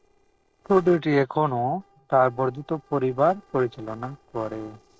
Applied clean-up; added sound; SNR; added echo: neural separator model SepFormer DNS4.